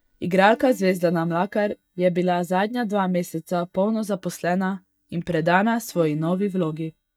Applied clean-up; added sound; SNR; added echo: neural mask model DeepFilterNet 3.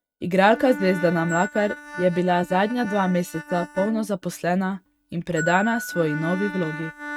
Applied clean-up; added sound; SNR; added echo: neural mask model RNNoise.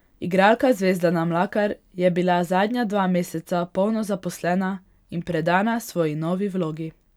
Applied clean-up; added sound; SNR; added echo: none; none; none; none.